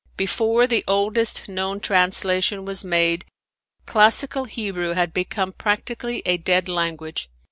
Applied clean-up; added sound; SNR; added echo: none; none; none; none.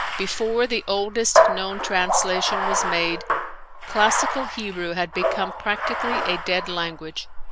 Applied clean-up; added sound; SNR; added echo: none; Bathtub (filling or washing); 0 dB; none.